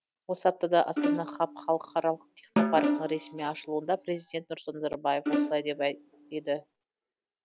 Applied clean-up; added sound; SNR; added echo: none; Snare drum + Bowed string instrument; 2 dB; none.